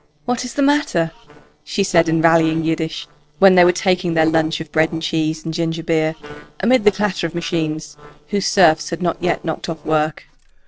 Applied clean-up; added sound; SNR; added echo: neural separator model SepFormer DNS4.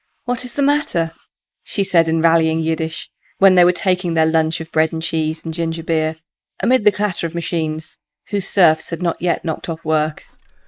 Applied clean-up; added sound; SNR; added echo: neural mask model Resemble Enhance denoiser.